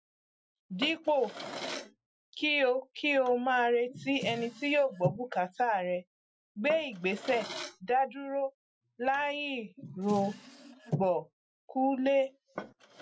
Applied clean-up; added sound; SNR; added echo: classical method Wiener filter.